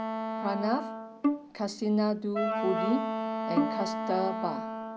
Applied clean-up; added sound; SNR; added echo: none; Wind instrument, woodwind instrument + Bowed string instrument; 0 dB; none.